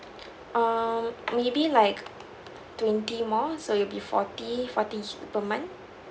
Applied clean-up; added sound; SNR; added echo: none; none; none; none.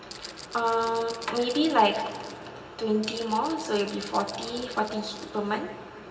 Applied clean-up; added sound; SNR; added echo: none; Rattle (instrument); 16 dB; reverberation time 2.6 s.